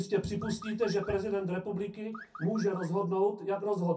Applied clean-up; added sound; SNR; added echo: none; Car; 17 dB; reverberation time 0.3 s.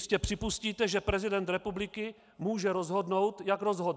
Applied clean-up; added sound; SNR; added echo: none; none; none; none.